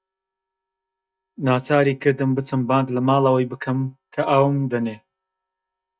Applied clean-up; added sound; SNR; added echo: neural mask model DeepFilterNet 3.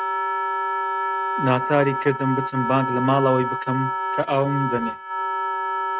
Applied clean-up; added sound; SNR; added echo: neural mask model RNNoise.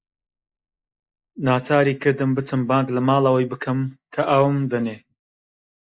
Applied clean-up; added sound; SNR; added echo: neural mask model Resemble Enhance denoiser.